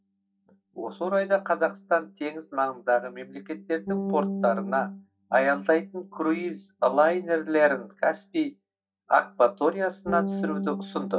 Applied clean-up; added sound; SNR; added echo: neural mask model DeepFilterNet 3.